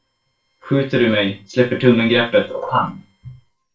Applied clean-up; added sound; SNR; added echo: neural separator model SepFormer DNS4.